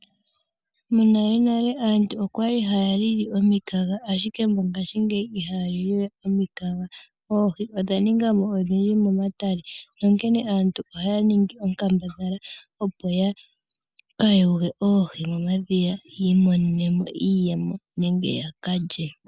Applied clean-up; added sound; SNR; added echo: none; none; none; none.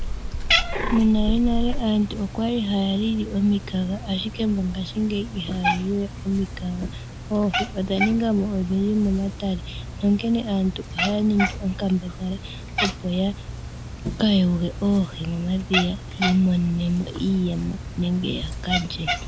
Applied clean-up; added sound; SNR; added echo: none; Cat; 5 dB; none.